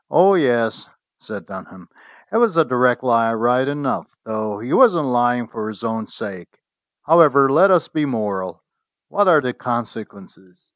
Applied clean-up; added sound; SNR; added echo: none; none; none; none.